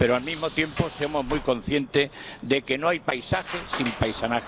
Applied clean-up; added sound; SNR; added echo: none; Sliding door; 12 dB; none.